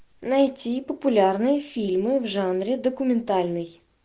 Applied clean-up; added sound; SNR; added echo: none; none; none; none.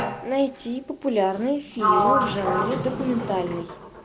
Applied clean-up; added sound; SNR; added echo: none; Sliding door; 1 dB; none.